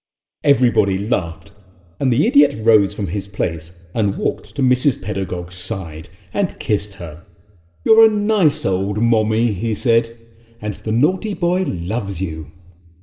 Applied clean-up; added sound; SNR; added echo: none; none; none; reverberation time 1.5 s.